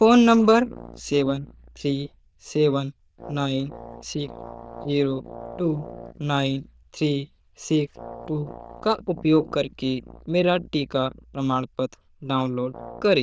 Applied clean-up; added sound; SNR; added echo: neural diffusion model UNIVERSE++.